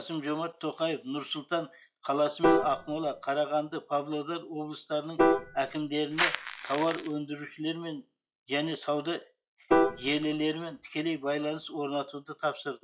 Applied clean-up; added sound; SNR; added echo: classical method log-MMSE.